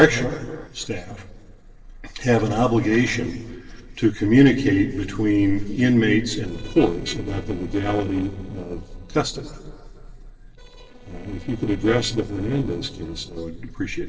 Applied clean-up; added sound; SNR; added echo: neural separator model SepFormer DNS4.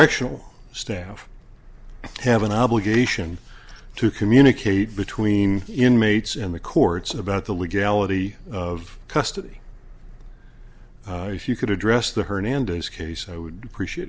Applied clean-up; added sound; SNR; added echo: none; none; none; none.